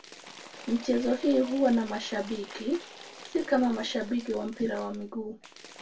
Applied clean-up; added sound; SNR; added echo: none; Applause / Crowd / Cheering; 17 dB; reverberation time 0.1 s.